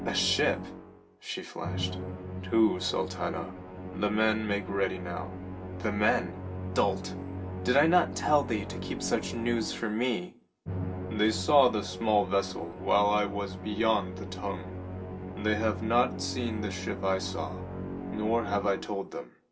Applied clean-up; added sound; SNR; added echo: none; Musical instrument; 8 dB; reverberation time 0.2 s.